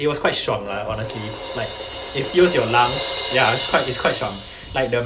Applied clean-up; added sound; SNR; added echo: none; Crash cymbal; 8 dB; none.